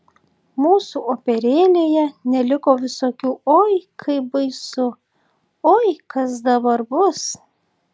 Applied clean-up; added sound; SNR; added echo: none; none; none; none.